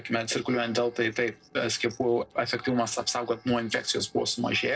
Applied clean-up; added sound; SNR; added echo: neural separator model SepFormer DNS4.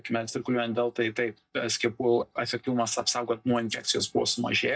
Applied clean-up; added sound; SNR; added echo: neural mask model DeepFilterNet 3.